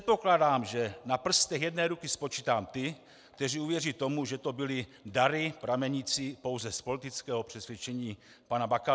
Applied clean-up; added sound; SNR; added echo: none; none; none; none.